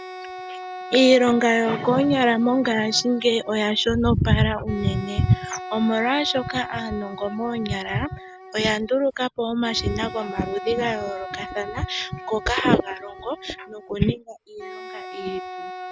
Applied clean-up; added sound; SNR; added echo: none; Wind instrument, woodwind instrument; 14 dB; none.